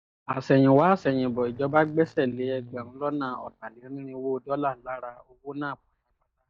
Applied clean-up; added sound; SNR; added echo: neural mask model DeepFilterNet 3.